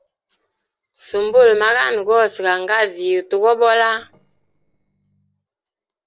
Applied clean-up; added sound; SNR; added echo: neural separator model SepFormer DNS4.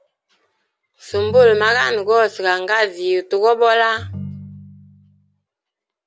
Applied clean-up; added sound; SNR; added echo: none; Ringtone; 15 dB; none.